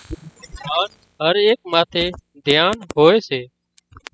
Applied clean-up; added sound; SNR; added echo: classical method spectral subtraction.